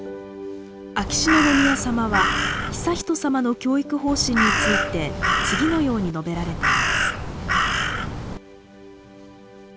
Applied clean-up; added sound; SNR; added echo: none; Crow; -2 dB; none.